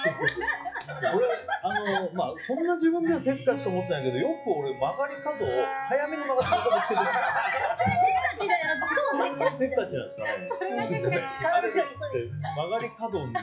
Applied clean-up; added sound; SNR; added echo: classical method WPE with log-MMSE.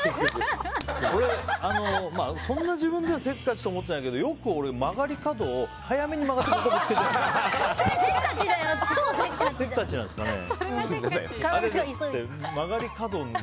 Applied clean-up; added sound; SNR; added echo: none; none; none; none.